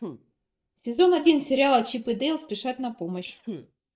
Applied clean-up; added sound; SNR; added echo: neural mask model DeepFilterNet 3.